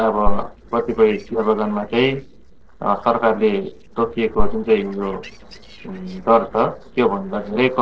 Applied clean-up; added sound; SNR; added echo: neural separator model SepFormer DNS4.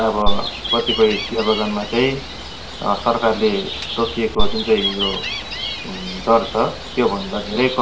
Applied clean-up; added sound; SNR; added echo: none; Gull, seagull; 3 dB; reverberation time 0.5 s.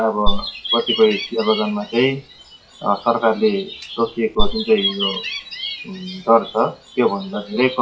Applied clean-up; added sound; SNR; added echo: classical method WPE with log-MMSE.